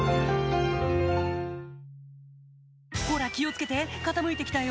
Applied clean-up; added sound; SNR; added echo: none; Keyboard (musical); 8 dB; none.